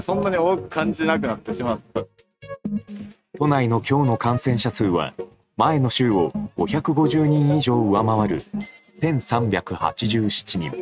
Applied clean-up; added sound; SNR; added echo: neural mask model RNNoise.